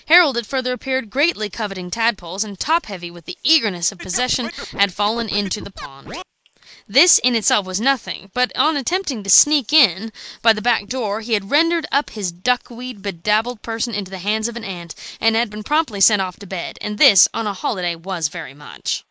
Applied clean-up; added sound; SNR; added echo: neural mask model Resemble Enhance denoiser.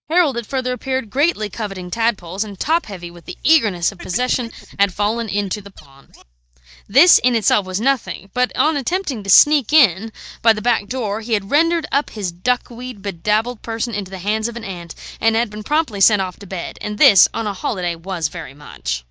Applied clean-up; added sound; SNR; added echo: neural mask model DeepFilterNet 3.